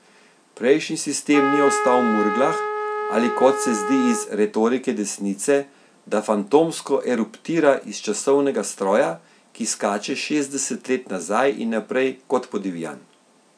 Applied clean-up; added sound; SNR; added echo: none; Trumpet; 3 dB; none.